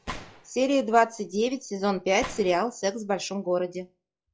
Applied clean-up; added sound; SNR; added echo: classical method log-MMSE.